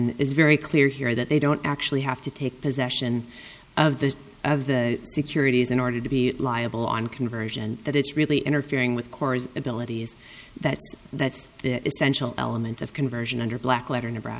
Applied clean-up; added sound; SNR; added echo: none; none; none; none.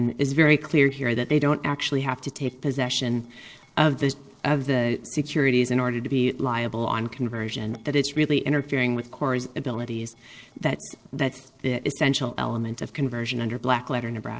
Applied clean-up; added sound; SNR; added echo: neural separator model SepFormer DNS4.